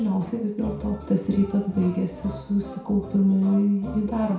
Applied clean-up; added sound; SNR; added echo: none; none; none; reverberation time 0.6 s.